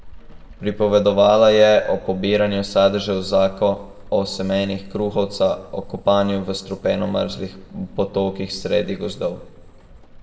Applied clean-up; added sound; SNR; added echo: none; Rain; 20 dB; reverberation time 1.3 s.